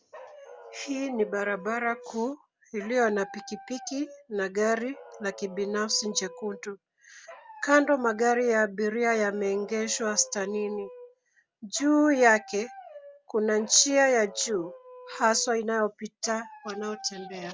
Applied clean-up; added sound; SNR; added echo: none; Dog; 19 dB; none.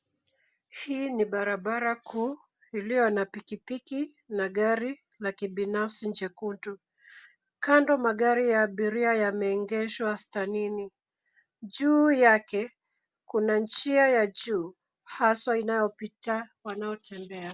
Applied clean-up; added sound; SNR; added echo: none; none; none; none.